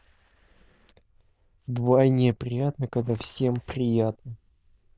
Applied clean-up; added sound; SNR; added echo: neural diffusion model UNIVERSE++.